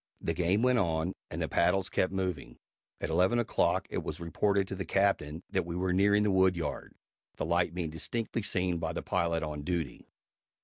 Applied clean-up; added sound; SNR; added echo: none; none; none; none.